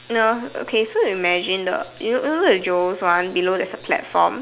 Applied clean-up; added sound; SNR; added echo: none; none; none; none.